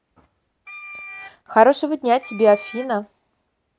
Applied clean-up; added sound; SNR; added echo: none; Wind instrument, woodwind instrument; 18 dB; none.